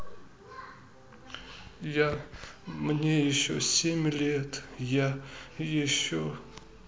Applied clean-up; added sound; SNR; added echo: none; none; none; none.